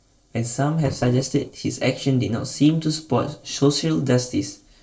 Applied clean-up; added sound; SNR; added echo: neural separator model SepFormer DNS4.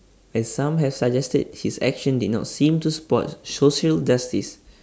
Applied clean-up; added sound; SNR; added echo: none; none; none; none.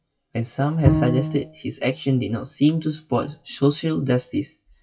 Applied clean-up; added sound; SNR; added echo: classical method WPE with log-MMSE.